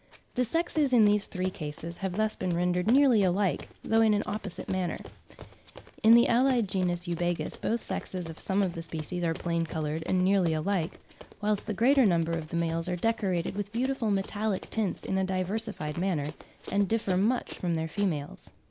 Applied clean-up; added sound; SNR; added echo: none; Run; 19 dB; none.